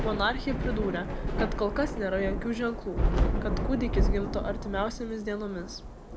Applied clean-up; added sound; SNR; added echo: none; Thunder / Rain; -2 dB; none.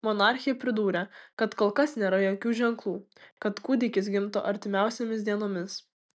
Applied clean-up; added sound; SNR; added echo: none; none; none; none.